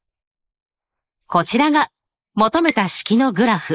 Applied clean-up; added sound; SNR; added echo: neural mask model Resemble Enhance denoiser.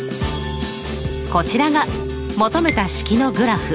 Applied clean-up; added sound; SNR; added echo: none; Keyboard (musical); 10 dB; none.